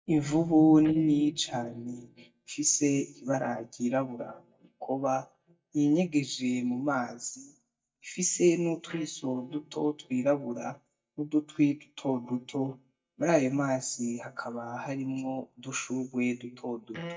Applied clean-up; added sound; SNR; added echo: neural mask model DeepFilterNet 3.